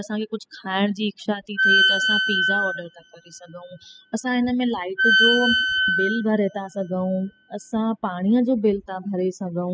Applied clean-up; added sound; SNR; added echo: classical method spectral subtraction.